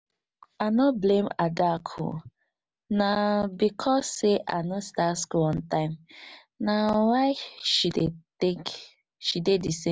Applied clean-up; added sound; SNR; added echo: none; none; none; none.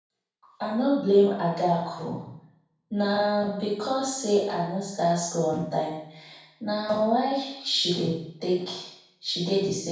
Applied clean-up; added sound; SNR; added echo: none; none; none; reverberation time 0.7 s.